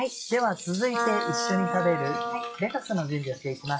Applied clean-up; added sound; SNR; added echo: classical method WPE with log-MMSE.